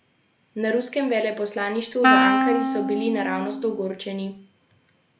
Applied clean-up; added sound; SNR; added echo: none; Wind instrument, woodwind instrument; -3 dB; none.